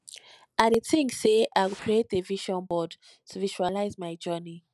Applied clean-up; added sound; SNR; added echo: none; Fire; 19 dB; none.